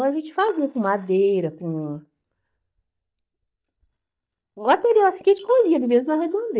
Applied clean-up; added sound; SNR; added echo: neural mask model DeepFilterNet 3.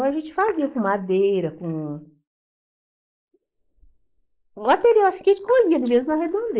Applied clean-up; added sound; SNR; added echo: neural mask model Resemble Enhance denoiser.